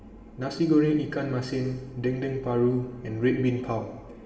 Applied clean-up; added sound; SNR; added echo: none; none; none; reverberation time 1.1 s.